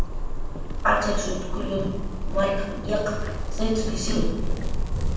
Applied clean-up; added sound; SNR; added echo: none; Zipper (clothing); -2 dB; reverberation time 1.2 s.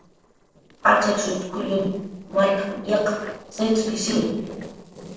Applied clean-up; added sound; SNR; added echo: neural separator model SepFormer DNS4.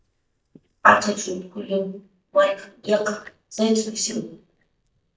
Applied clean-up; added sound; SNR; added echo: neural mask model DeepFilterNet 3.